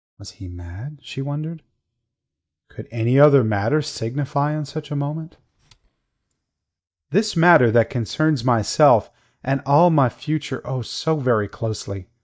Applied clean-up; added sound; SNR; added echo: neural mask model DeepFilterNet 3.